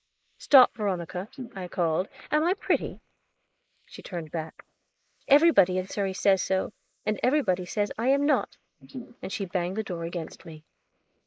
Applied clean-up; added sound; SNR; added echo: neural mask model Resemble Enhance denoiser.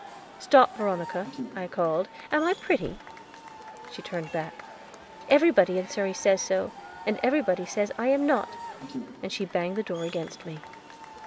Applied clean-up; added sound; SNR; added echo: none; Crowd / Cheering; 15 dB; none.